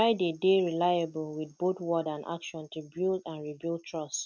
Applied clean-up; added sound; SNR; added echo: none; none; none; none.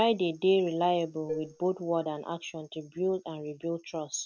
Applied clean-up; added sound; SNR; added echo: none; Dishes, pots, and pans; 12 dB; none.